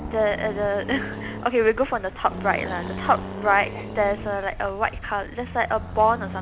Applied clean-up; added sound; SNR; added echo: none; Accelerating, revving, vroom; 10 dB; none.